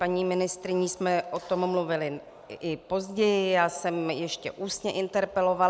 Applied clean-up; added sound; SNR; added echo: none; none; none; none.